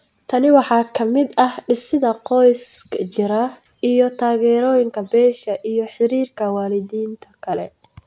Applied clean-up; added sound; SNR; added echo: none; none; none; none.